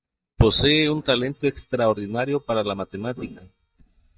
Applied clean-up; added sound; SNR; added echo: neural mask model DeepFilterNet 3.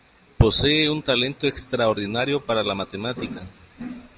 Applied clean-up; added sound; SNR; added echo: none; none; none; none.